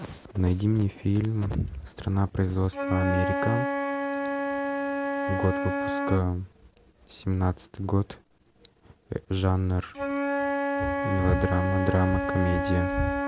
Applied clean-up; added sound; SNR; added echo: none; Wind instrument, woodwind instrument; 3 dB; none.